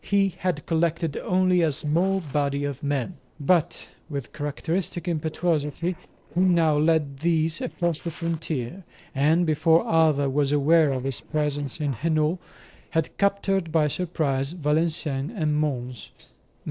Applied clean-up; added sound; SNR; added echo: neural separator model SepFormer DNS4.